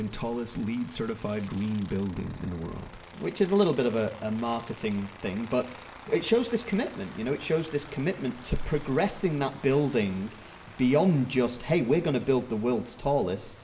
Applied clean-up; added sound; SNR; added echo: none; Aircraft; 19 dB; reverberation time 0.7 s.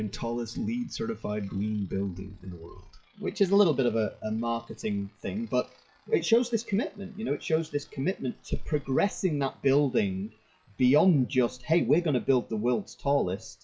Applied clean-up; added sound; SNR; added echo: classical method WPE with log-MMSE.